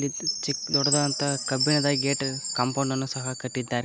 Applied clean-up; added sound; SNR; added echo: none; Chime; 2 dB; none.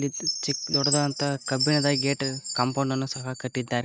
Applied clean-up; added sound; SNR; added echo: neural mask model RNNoise.